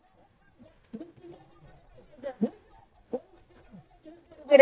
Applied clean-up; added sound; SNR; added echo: neural mask model DeepFilterNet 3.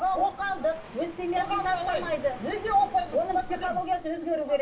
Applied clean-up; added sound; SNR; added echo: none; Fixed-wing aircraft, airplane; 17 dB; reverberation time 0.2 s.